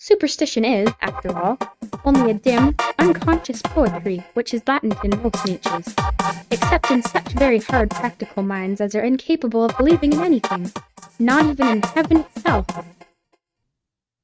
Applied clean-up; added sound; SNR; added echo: neural mask model RNNoise.